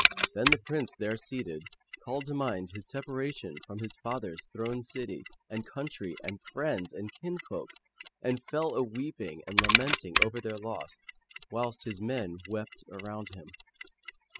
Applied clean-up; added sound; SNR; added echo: classical method spectral subtraction.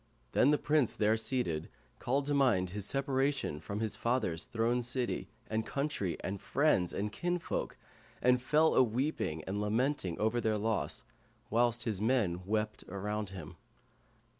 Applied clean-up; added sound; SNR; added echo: none; none; none; none.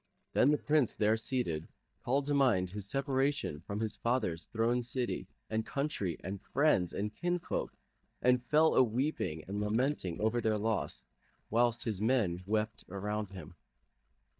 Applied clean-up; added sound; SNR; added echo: neural mask model DeepFilterNet 3.